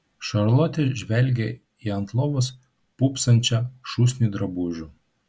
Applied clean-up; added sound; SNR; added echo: none; none; none; none.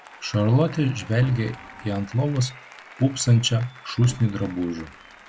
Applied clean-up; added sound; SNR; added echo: none; Organ + Applause; 19 dB; none.